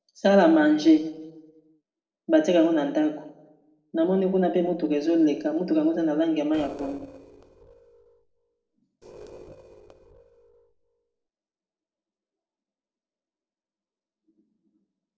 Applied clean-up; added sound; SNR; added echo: neural separator model SepFormer DNS4.